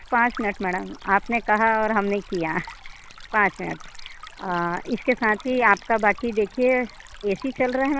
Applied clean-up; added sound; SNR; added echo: none; Stream; 17 dB; none.